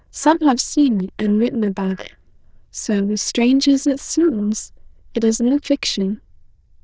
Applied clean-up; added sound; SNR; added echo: neural diffusion model UNIVERSE++.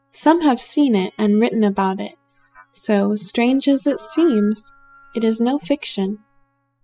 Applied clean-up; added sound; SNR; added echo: classical method spectral subtraction.